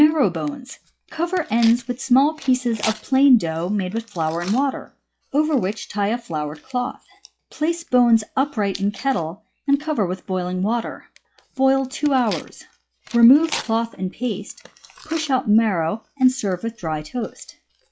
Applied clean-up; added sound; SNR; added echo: classical method log-MMSE.